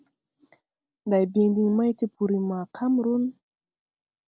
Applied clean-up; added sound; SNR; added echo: none; none; none; none.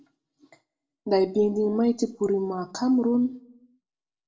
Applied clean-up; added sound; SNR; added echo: none; none; none; reverberation time 0.3 s.